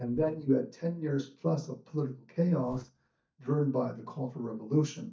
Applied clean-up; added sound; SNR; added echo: neural mask model DeepFilterNet 3.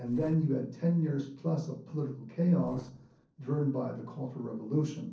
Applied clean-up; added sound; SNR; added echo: neural separator model SepFormer DNS4.